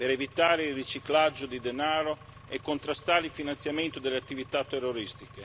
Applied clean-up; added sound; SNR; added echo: none; Engine; 20 dB; none.